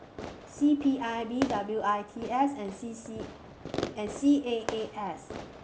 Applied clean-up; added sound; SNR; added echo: none; Fireworks; 11 dB; none.